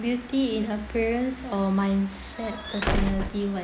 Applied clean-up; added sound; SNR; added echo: none; Squeak / Slam / Wood; 2 dB; none.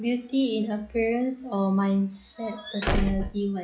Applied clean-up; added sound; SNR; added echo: classical method log-MMSE.